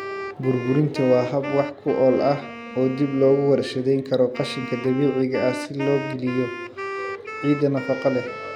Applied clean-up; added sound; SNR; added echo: none; Wind instrument, woodwind instrument; 11 dB; none.